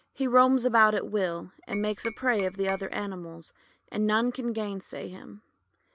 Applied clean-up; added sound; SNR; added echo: none; Tap; 12 dB; none.